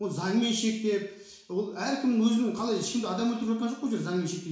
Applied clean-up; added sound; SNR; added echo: none; none; none; reverberation time 0.7 s.